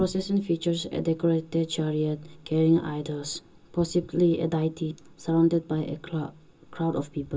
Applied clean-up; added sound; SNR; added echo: none; none; none; reverberation time 0.2 s.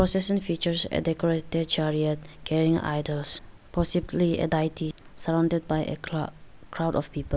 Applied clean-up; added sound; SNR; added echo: none; none; none; none.